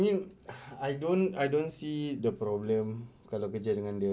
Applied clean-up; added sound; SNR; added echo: none; none; none; none.